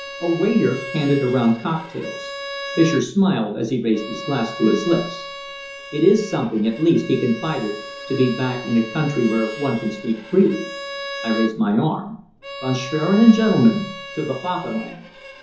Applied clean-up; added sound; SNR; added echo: none; Bowed string instrument; 12 dB; reverberation time 0.6 s.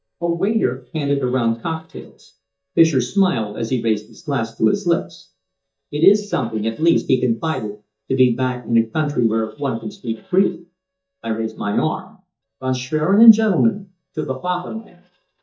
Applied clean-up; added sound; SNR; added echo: neural mask model DeepFilterNet 3.